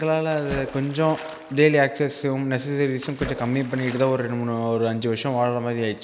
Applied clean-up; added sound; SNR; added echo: none; Splash, splatter; 16 dB; none.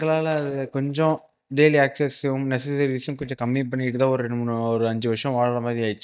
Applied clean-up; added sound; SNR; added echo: neural mask model DeepFilterNet 3.